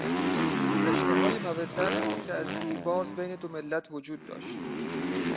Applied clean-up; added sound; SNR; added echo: none; Motorcycle; -5 dB; none.